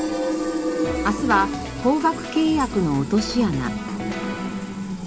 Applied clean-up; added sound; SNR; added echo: none; Fill (with liquid); 4 dB; none.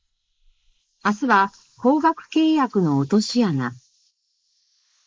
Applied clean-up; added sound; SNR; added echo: neural mask model Resemble Enhance denoiser.